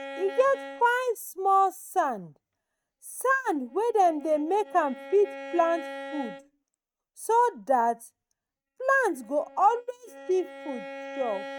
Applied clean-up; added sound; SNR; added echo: neural mask model RNNoise.